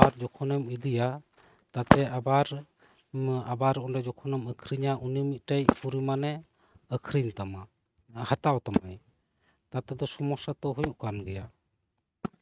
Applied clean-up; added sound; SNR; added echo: neural mask model RNNoise.